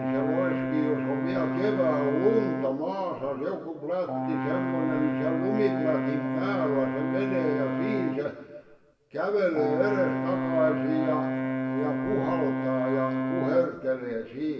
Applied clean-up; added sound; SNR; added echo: none; Brass instrument; 1 dB; reverberation time 0.9 s.